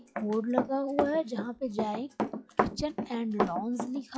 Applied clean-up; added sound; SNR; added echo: classical method log-MMSE.